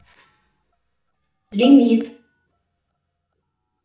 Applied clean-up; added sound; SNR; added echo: neural mask model DeepFilterNet 3.